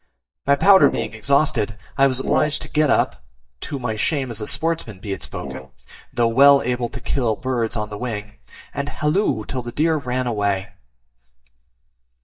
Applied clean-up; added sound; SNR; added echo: neural mask model DeepFilterNet 3.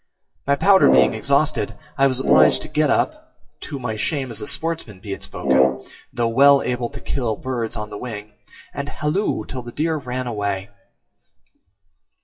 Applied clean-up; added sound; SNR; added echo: classical method WPE with log-MMSE.